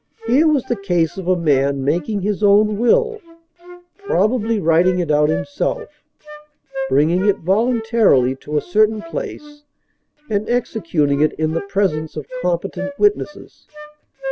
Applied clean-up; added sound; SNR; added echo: none; Wind instrument, woodwind instrument; 14 dB; none.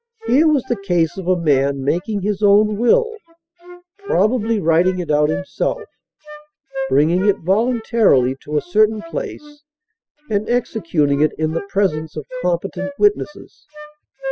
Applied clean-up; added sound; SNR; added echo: classical method spectral subtraction.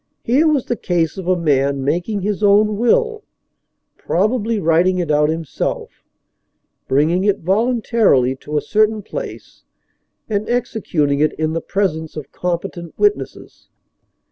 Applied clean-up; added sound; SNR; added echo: none; none; none; none.